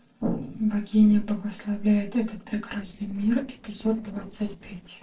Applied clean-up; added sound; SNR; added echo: neural separator model SepFormer DNS4.